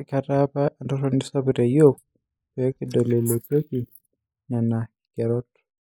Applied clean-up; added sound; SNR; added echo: neural mask model Resemble Enhance denoiser.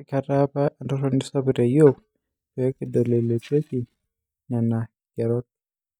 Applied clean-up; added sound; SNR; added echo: neural mask model DeepFilterNet 3.